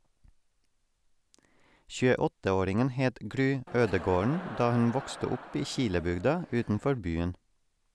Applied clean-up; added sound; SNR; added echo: none; Crowd; 14 dB; none.